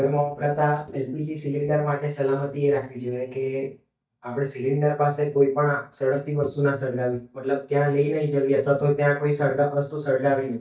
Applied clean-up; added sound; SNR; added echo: neural mask model DeepFilterNet 3.